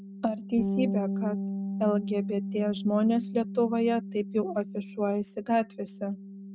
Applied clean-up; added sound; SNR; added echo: none; Bass guitar; 5 dB; none.